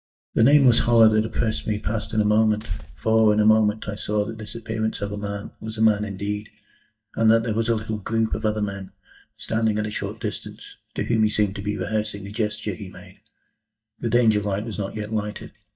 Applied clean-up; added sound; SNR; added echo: neural mask model DeepFilterNet 3.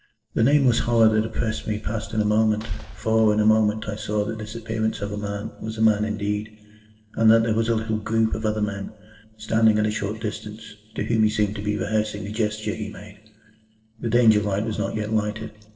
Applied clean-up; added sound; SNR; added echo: neural separator model SepFormer DNS4.